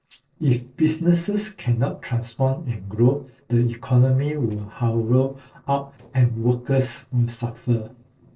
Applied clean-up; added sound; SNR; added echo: neural separator model SepFormer DNS4.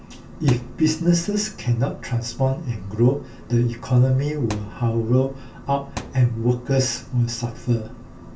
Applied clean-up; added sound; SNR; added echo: none; Thump, thud; 17 dB; reverberation time 0.2 s.